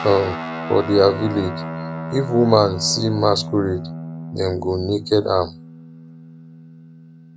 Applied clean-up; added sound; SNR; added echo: none; Guitar; 10 dB; none.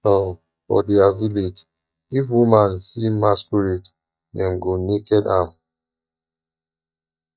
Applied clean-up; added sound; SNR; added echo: neural mask model DeepFilterNet 3.